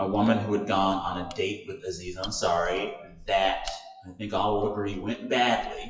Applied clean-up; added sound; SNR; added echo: classical method WPE with log-MMSE.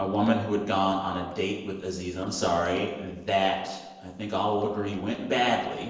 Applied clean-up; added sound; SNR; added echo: neural separator model SepFormer DNS4.